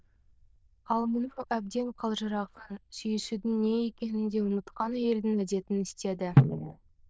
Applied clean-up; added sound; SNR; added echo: neural diffusion model UNIVERSE++.